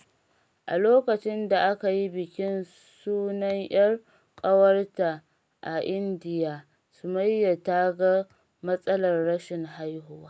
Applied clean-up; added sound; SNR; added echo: none; none; none; none.